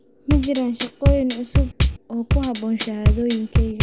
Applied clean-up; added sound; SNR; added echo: none; Bass drum / Drum kit; -3 dB; none.